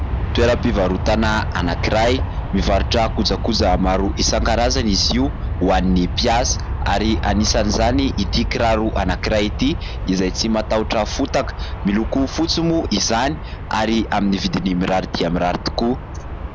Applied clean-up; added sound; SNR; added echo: none; Aircraft; 4 dB; none.